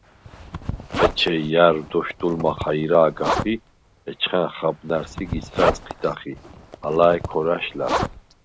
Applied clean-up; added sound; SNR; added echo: none; Zipper (clothing); 7 dB; none.